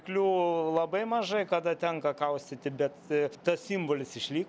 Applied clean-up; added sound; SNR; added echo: none; none; none; none.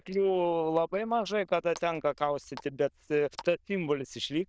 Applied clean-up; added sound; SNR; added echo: neural diffusion model UNIVERSE++.